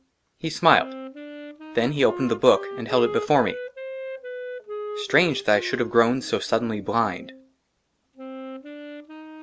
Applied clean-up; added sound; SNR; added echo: none; Wind instrument, woodwind instrument; 11 dB; none.